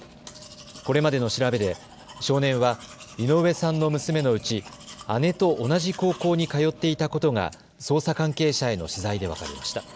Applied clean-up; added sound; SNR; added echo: none; Domestic sounds, home sounds; 19 dB; none.